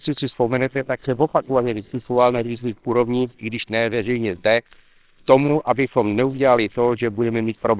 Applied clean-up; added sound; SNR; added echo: neural separator model SepFormer WHAMR!.